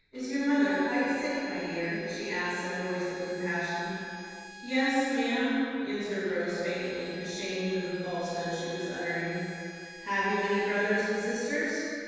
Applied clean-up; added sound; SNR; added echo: none; Bowed string instrument; 16 dB; reverberation time 2.1 s.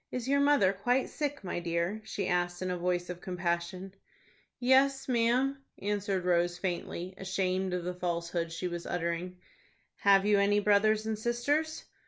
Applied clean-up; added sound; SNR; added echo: none; none; none; none.